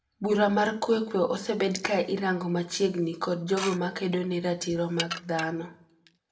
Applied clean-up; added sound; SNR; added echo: none; Dishes, pots, and pans / Glass; 11 dB; reverberation time 0.4 s.